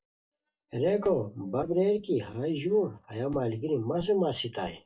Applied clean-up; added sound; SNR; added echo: neural mask model DeepFilterNet 3.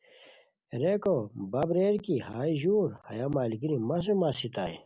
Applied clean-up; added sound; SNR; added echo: none; none; none; none.